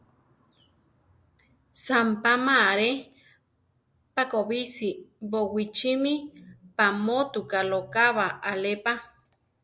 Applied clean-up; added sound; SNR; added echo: none; none; none; none.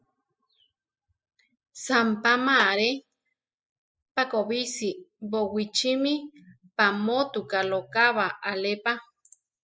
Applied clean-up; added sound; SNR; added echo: classical method spectral subtraction.